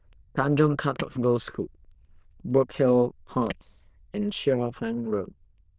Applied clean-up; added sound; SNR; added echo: neural diffusion model UNIVERSE++.